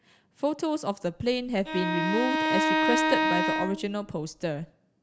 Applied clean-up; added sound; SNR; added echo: none; Bowed string instrument; -2 dB; none.